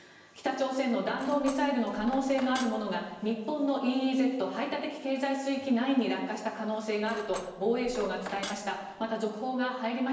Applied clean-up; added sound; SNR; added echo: none; Cutlery, silverware; 14 dB; reverberation time 1.0 s.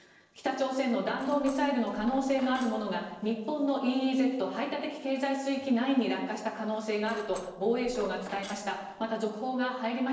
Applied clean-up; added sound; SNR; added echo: neural separator model SepFormer DNS4.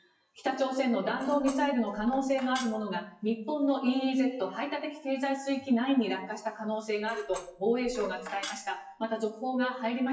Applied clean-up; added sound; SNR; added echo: classical method WPE with log-MMSE.